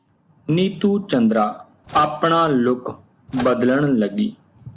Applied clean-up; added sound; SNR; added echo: none; Microwave oven; 17 dB; none.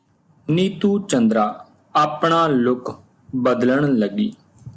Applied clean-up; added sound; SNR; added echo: none; none; none; none.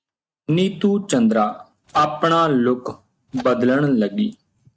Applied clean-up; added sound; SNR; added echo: neural mask model RNNoise.